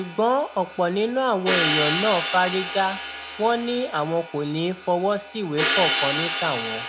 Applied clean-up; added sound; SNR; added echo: none; Hi-hat; 2 dB; none.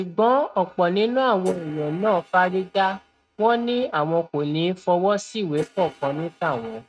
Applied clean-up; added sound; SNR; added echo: neural mask model RNNoise.